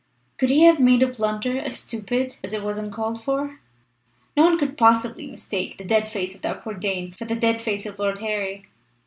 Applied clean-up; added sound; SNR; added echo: none; none; none; none.